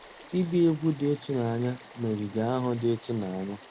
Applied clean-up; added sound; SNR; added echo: none; Stream / Frog; 20 dB; none.